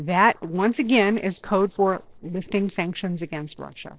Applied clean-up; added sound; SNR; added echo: neural separator model SepFormer DNS4.